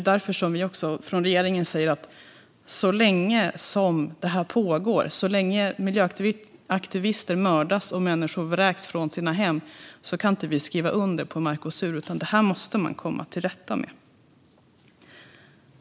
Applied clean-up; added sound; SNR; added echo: none; none; none; none.